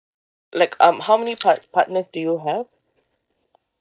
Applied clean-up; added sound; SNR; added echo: neural mask model DeepFilterNet 3.